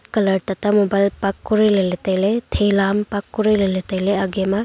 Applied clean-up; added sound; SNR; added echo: none; none; none; none.